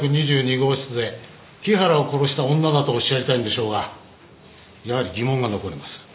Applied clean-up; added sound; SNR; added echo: none; none; none; none.